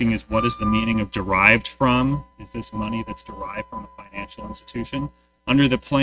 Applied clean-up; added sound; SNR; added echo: neural mask model RNNoise.